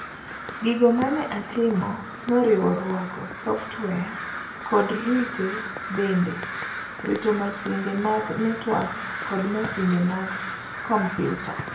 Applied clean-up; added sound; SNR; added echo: none; Crow; 9 dB; reverberation time 0.6 s.